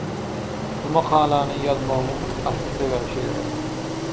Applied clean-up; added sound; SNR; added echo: none; Engine; 2 dB; none.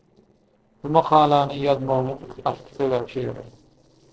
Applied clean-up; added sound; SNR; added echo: neural separator model SepFormer DNS4.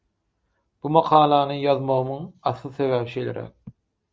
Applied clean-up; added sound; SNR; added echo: none; none; none; none.